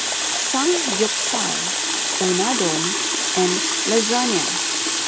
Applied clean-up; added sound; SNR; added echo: none; Water tap, faucet; -3 dB; none.